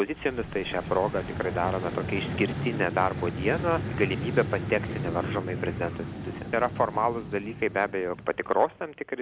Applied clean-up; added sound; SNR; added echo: none; Vehicle; 6 dB; none.